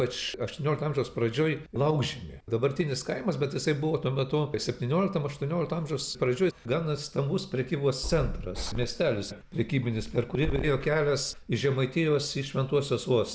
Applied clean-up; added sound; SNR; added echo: none; none; none; none.